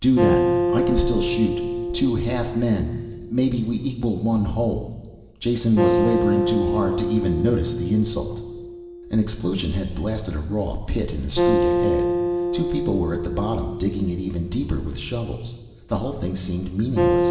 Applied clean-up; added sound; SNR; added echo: none; Acoustic guitar; 1 dB; reverberation time 1.3 s.